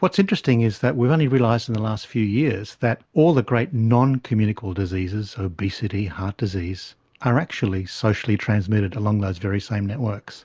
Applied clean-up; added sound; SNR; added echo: none; none; none; none.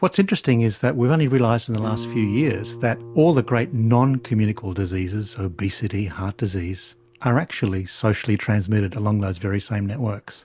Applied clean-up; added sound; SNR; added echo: none; Guitar; 19 dB; none.